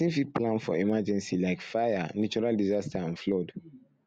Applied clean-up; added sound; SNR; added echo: none; none; none; none.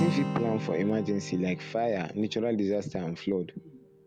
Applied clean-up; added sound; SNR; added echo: none; Acoustic guitar; 7 dB; none.